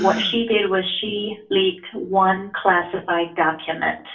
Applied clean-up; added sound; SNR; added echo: none; Gasp; 17 dB; reverberation time 0.3 s.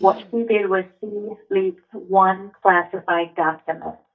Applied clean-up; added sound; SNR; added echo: neural mask model DeepFilterNet 3.